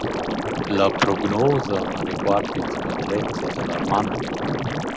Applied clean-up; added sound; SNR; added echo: none; Liquid; 1 dB; none.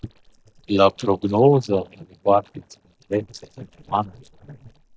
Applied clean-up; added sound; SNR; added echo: neural mask model DeepFilterNet 3.